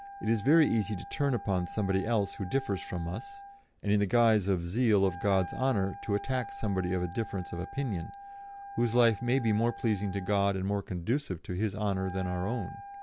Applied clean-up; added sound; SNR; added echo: none; Wind instrument, woodwind instrument; 15 dB; none.